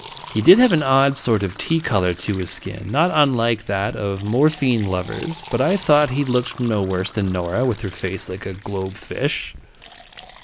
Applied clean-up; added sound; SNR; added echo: none; Fill (with liquid); 19 dB; none.